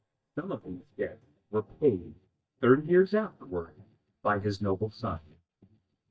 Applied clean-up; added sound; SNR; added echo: neural mask model DeepFilterNet 3.